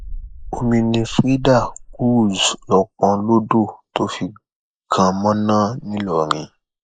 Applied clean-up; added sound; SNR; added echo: neural mask model Resemble Enhance denoiser.